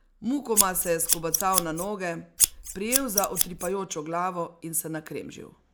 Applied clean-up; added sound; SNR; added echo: none; Scissors; -3 dB; none.